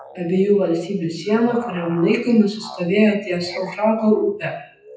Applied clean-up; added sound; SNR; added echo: classical method WPE with log-MMSE.